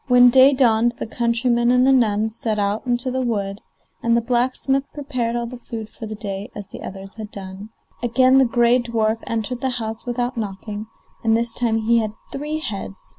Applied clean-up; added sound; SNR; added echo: none; none; none; none.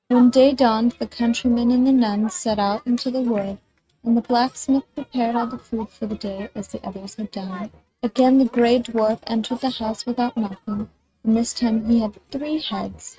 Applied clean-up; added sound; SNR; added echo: neural mask model RNNoise.